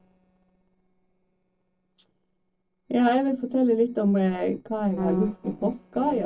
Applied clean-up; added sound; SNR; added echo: neural separator model SepFormer DNS4.